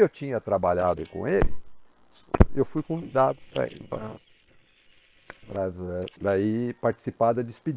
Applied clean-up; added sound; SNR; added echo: neural separator model SepFormer WHAM!.